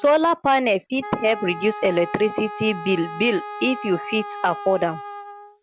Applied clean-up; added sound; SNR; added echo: none; Wind instrument, woodwind instrument; 12 dB; none.